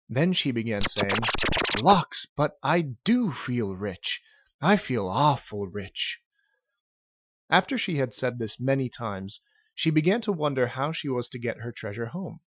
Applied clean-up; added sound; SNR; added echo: classical method Wiener filter.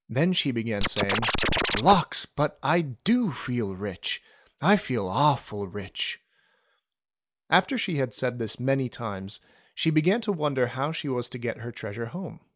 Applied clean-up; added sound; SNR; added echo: none; Scratching (performance technique); -1 dB; none.